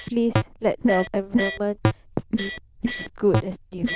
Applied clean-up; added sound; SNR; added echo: neural diffusion model UNIVERSE++.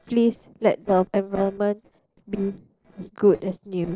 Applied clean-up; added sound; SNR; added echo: neural separator model SepFormer DNS4.